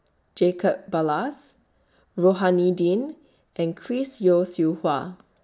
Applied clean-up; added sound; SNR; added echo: none; none; none; none.